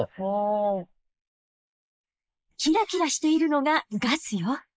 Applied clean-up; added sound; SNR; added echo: neural mask model Resemble Enhance denoiser.